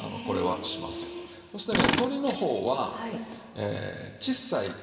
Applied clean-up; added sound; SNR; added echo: none; Tools; 3 dB; reverberation time 2.8 s.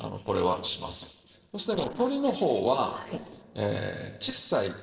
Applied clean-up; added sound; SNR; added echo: neural separator model SepFormer DNS4.